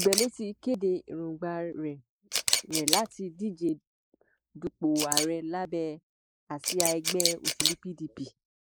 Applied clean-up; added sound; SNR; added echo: neural mask model Resemble Enhance denoiser.